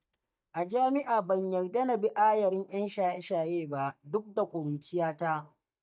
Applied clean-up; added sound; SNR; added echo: neural mask model DeepFilterNet 3.